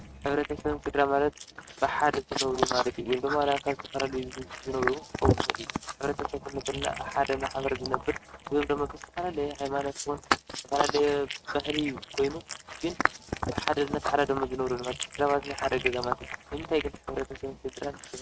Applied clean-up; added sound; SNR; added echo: neural mask model RNNoise.